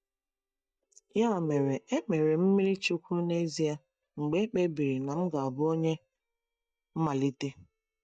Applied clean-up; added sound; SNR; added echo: neural mask model DeepFilterNet 3.